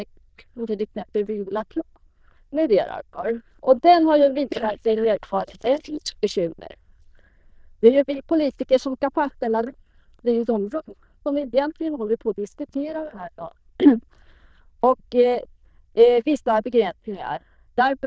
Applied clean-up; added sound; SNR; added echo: neural diffusion model UNIVERSE++.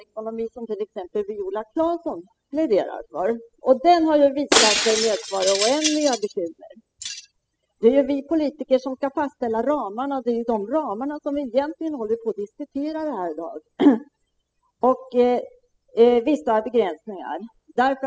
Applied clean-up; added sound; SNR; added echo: classical method spectral subtraction.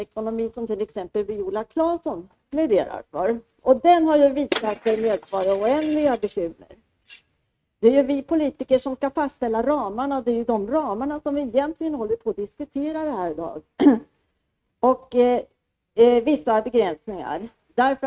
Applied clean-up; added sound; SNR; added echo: neural mask model RNNoise.